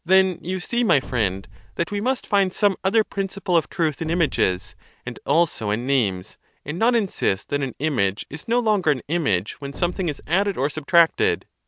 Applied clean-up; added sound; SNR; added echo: none; Explosion; 14 dB; none.